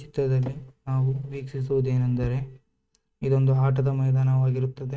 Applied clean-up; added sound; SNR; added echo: neural mask model RNNoise.